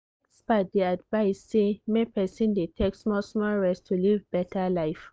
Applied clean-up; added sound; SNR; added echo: none; none; none; none.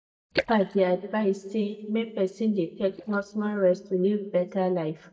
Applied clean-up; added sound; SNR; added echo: neural mask model DeepFilterNet 3.